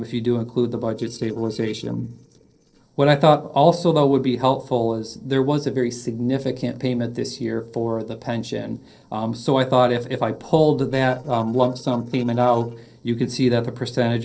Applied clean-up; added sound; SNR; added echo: neural separator model SepFormer DNS4.